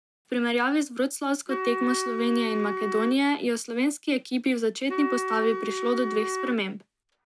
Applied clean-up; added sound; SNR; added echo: none; Wind instrument, woodwind instrument; 6 dB; none.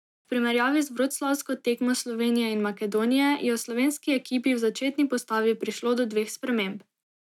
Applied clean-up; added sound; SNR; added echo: none; none; none; none.